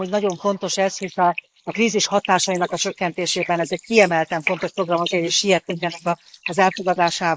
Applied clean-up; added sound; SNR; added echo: neural mask model Resemble Enhance denoiser.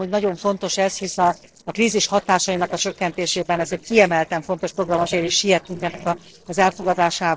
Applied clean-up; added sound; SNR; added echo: neural separator model SepFormer DNS4.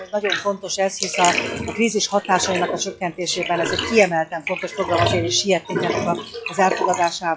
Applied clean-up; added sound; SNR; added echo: classical method log-MMSE.